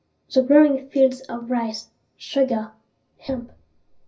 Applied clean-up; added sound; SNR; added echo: none; none; none; reverberation time 0.4 s.